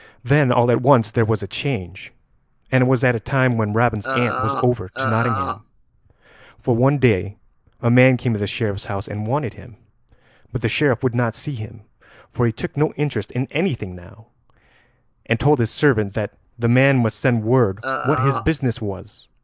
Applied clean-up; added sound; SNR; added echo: neural mask model Resemble Enhance denoiser.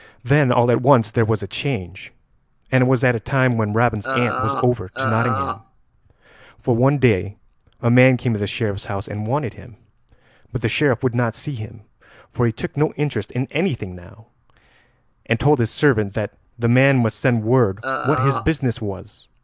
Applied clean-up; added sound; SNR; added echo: none; Burping, eructation; 4 dB; none.